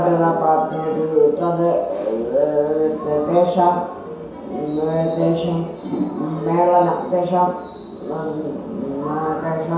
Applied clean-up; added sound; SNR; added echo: none; none; none; reverberation time 0.7 s.